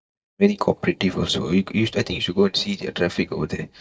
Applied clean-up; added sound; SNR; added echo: neural mask model DeepFilterNet 3.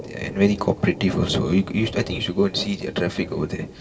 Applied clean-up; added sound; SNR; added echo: none; Thunder; 14 dB; reverberation time 1.6 s.